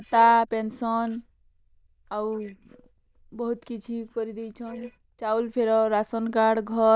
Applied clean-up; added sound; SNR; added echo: neural diffusion model UNIVERSE++.